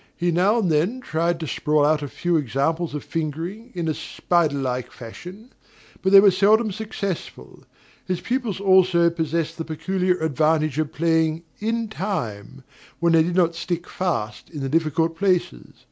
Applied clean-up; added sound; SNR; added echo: none; none; none; none.